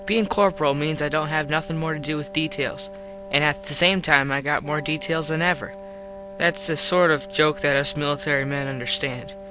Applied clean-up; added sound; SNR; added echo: none; Wind instrument, woodwind instrument; 15 dB; none.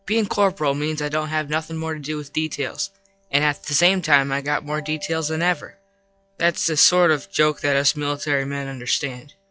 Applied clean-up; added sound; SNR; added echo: classical method log-MMSE.